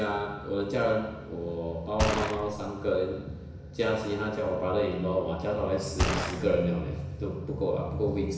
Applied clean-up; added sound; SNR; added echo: none; Gunshot, gunfire; 1 dB; reverberation time 1.0 s.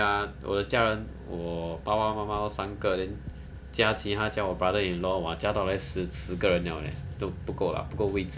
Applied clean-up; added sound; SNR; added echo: none; none; none; none.